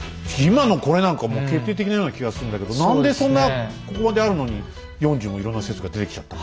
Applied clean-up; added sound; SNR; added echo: none; none; none; none.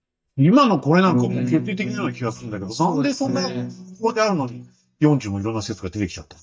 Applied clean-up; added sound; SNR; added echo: neural mask model DeepFilterNet 3.